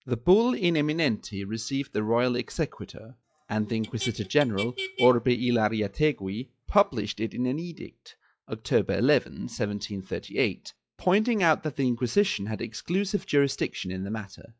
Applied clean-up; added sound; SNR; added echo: classical method log-MMSE.